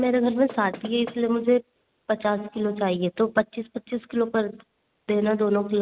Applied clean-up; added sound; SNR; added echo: none; Knock; 17 dB; none.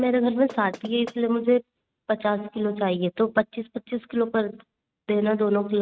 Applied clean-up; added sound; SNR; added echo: neural mask model RNNoise.